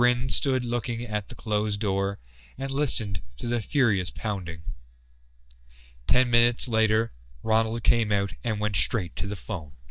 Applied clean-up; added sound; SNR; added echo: neural mask model DeepFilterNet 3.